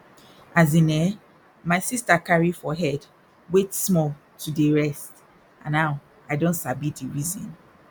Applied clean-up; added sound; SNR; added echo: none; none; none; none.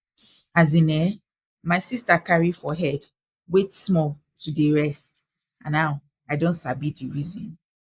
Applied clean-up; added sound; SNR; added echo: neural mask model Resemble Enhance denoiser.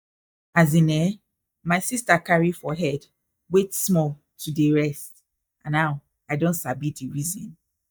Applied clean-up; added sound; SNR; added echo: neural mask model DeepFilterNet 3.